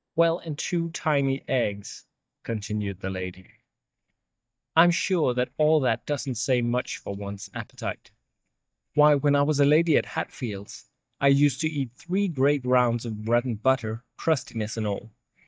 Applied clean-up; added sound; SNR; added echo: neural mask model DeepFilterNet 3.